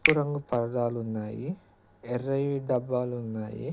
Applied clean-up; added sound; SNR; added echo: none; Finger snapping; 5 dB; none.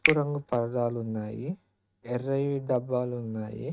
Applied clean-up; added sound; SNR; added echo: neural mask model RNNoise.